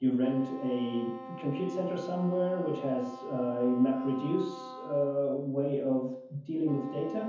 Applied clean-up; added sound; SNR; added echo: none; Wind instrument, woodwind instrument; 14 dB; reverberation time 0.7 s.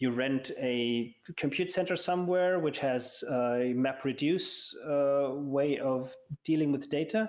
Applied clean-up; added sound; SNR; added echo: none; none; none; none.